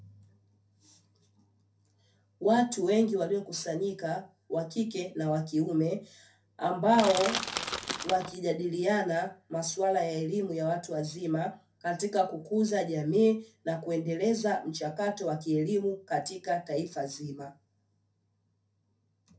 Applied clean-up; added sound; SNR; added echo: none; Crushing; 4 dB; reverberation time 0.3 s.